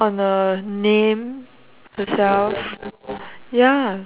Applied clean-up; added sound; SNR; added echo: none; none; none; none.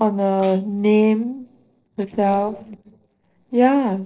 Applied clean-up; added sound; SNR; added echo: neural separator model SepFormer DNS4.